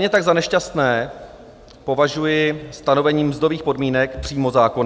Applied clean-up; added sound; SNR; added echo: none; none; none; none.